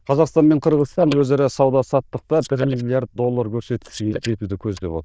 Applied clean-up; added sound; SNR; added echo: neural diffusion model UNIVERSE++.